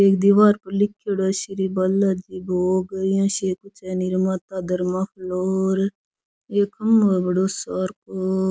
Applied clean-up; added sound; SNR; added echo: none; none; none; none.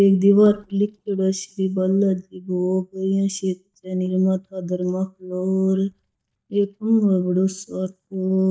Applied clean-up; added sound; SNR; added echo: neural mask model DeepFilterNet 3.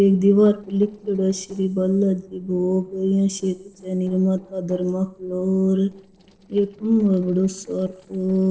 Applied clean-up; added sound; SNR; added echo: neural separator model SepFormer DNS4.